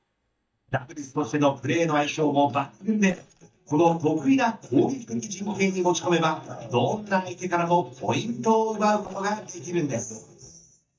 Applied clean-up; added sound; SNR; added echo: neural mask model DeepFilterNet 3.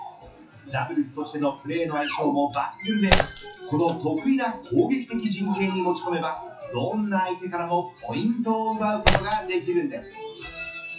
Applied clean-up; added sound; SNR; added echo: classical method WPE with log-MMSE.